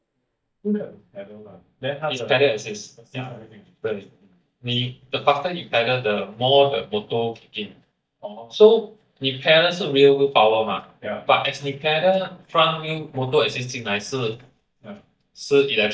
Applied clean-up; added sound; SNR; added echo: neural mask model DeepFilterNet 3.